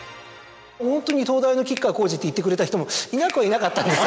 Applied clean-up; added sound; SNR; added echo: none; Finger snapping; 15 dB; none.